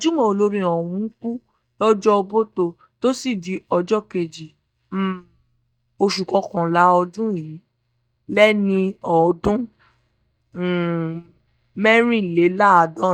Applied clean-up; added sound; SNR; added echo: neural mask model DeepFilterNet 3.